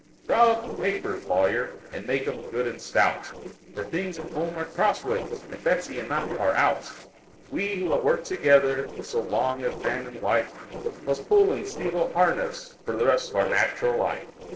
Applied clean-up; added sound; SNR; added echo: neural separator model SepFormer DNS4.